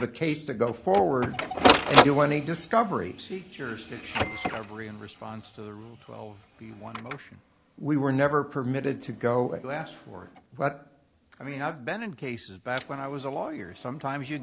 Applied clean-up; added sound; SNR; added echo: none; Printer; 2 dB; none.